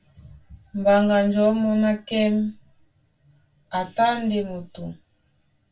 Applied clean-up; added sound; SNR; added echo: none; none; none; reverberation time 0.1 s.